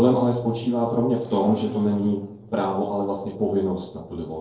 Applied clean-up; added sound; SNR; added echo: neural separator model SepFormer DNS4.